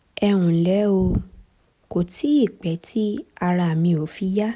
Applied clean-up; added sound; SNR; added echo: none; none; none; none.